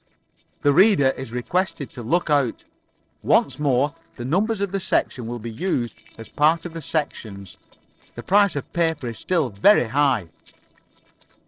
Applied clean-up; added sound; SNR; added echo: neural separator model SepFormer DNS4.